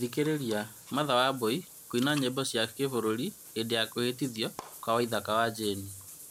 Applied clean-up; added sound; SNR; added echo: none; Bathtub (filling or washing) / Water; 17 dB; none.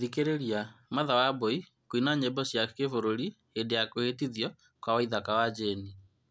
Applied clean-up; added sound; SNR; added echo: none; none; none; none.